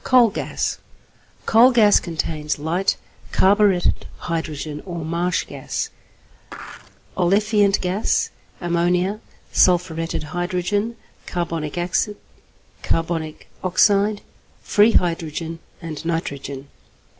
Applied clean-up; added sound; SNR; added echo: none; Skateboard; 15 dB; none.